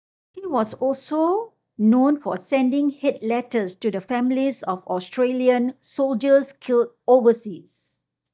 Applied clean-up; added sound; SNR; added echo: neural mask model DeepFilterNet 3.